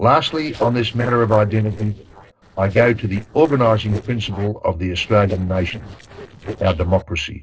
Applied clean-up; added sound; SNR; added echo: neural separator model SepFormer DNS4.